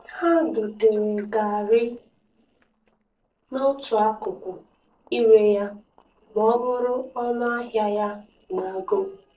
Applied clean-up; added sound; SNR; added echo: neural separator model SepFormer DNS4.